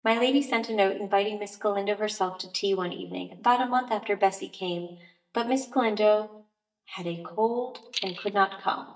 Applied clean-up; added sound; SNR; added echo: neural mask model DeepFilterNet 3.